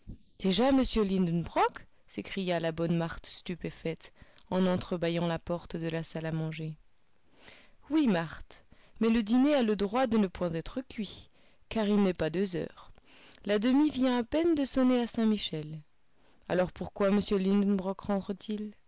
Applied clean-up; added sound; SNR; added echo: neural mask model Resemble Enhance denoiser.